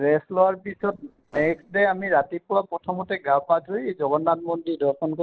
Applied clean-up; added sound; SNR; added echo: neural separator model SepFormer DNS4.